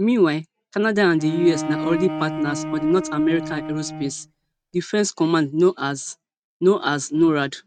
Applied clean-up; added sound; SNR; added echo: neural mask model RNNoise.